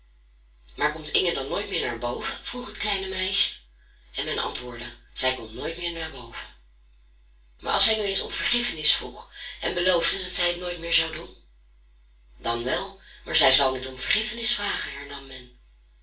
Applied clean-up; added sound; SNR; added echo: none; none; none; reverberation time 0.3 s.